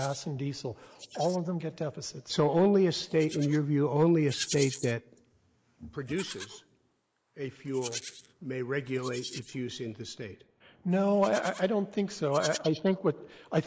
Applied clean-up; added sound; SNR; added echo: neural mask model Resemble Enhance denoiser.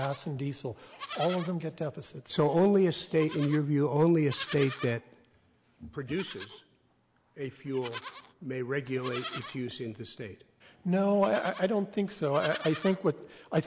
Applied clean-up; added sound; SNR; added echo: none; Livestock, farm animals, working animals; 13 dB; none.